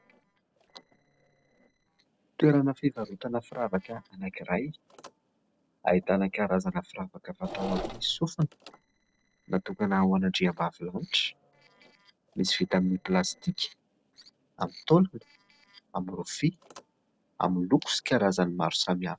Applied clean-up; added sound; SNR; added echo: neural separator model SepFormer DNS4.